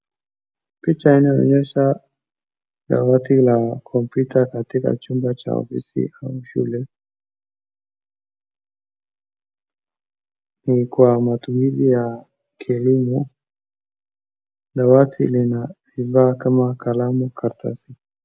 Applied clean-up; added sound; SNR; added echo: none; none; none; none.